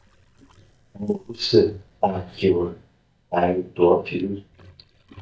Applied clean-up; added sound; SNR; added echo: neural mask model DeepFilterNet 3.